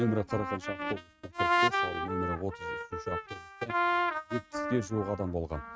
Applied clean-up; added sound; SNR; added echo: neural mask model RNNoise.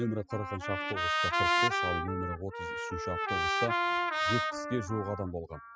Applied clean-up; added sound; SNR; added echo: classical method spectral subtraction.